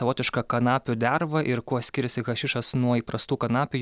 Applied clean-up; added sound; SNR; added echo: none; none; none; none.